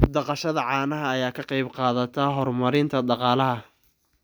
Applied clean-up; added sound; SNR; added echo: none; none; none; none.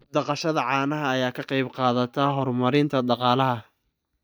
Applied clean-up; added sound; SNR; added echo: neural mask model DeepFilterNet 3.